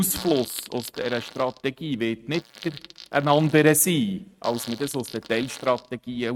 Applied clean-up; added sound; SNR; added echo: neural mask model RNNoise.